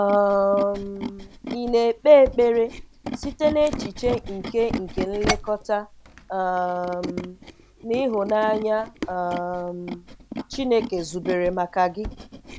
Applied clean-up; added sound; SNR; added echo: none; Tools; 11 dB; none.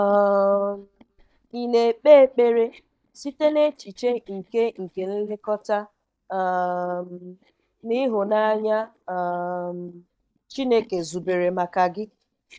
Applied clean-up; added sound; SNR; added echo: neural mask model DeepFilterNet 3.